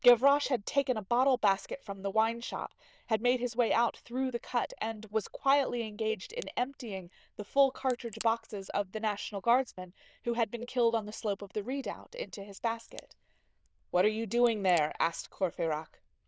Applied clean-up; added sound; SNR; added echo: neural diffusion model UNIVERSE++.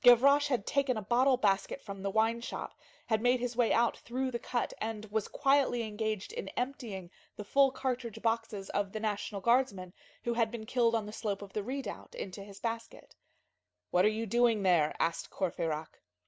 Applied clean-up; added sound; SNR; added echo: none; none; none; none.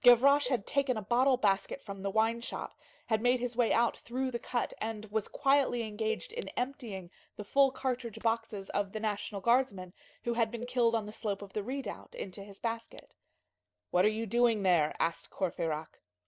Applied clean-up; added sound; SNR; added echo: neural separator model SepFormer DNS4.